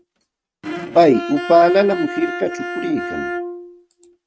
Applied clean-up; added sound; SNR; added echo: neural mask model RNNoise.